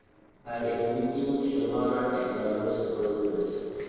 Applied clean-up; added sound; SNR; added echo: neural separator model SepFormer DNS4.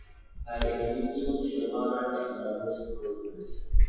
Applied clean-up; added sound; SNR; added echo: classical method WPE with log-MMSE.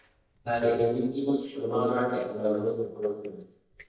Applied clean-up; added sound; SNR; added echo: neural mask model DeepFilterNet 3.